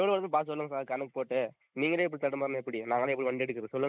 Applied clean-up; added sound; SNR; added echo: neural mask model Resemble Enhance denoiser.